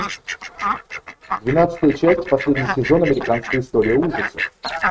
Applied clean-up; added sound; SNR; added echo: neural mask model RNNoise.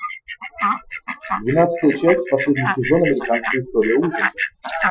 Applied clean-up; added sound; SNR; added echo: classical method Wiener filter.